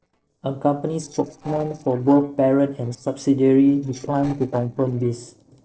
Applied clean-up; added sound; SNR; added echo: neural separator model SepFormer DNS4.